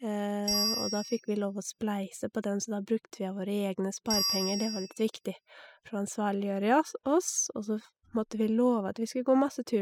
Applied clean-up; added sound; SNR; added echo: classical method spectral subtraction.